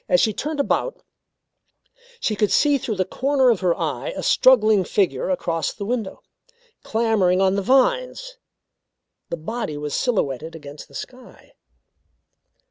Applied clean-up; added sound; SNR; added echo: none; none; none; none.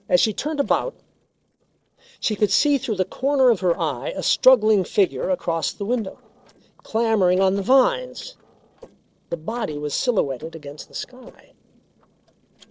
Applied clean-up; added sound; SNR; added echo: neural separator model SepFormer DNS4.